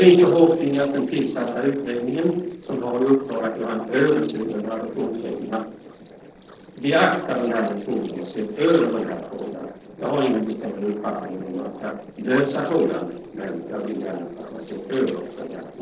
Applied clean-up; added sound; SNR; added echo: neural separator model SepFormer DNS4.